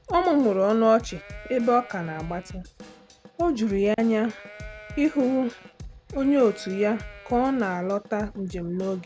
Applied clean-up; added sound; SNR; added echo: none; Livestock, farm animals, working animals + Drum / Drum kit; 18 dB; none.